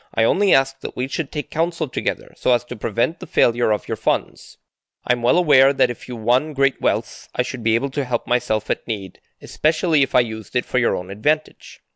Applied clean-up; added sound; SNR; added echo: none; none; none; none.